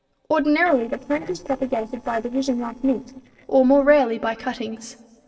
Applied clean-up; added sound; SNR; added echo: neural separator model SepFormer DNS4.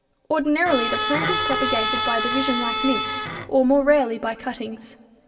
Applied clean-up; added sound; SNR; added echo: none; Bowed string instrument; 2 dB; reverberation time 1.8 s.